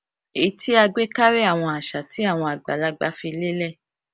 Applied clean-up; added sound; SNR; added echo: none; none; none; none.